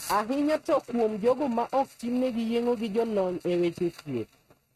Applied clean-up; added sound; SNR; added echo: neural mask model RNNoise.